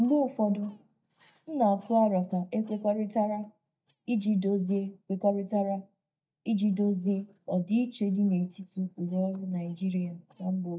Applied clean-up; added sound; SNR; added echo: neural mask model DeepFilterNet 3.